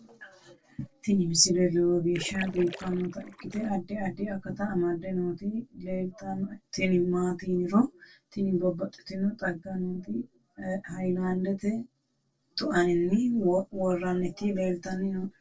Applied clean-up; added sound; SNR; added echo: neural separator model SepFormer DNS4.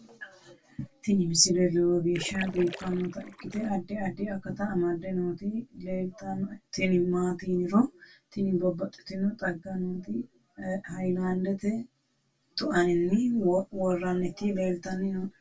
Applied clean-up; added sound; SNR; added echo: none; Splash, splatter; 15 dB; reverberation time 0.1 s.